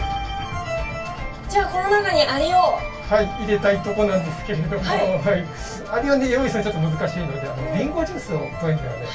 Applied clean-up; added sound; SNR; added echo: none; Ocean; 19 dB; reverberation time 0.2 s.